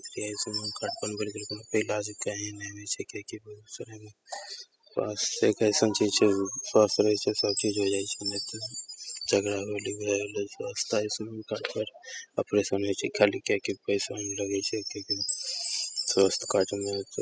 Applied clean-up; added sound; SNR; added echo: classical method spectral subtraction.